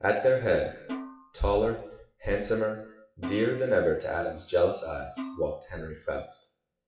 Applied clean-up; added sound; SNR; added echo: classical method WPE with log-MMSE.